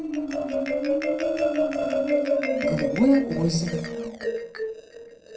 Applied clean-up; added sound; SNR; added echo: neural separator model SepFormer DNS4.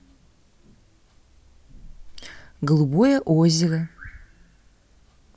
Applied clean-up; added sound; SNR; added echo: none; none; none; none.